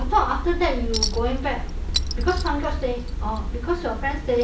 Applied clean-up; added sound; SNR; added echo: none; Chink, clink; 11 dB; none.